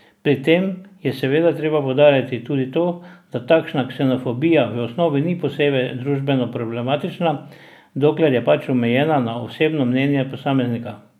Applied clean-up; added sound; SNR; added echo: none; none; none; none.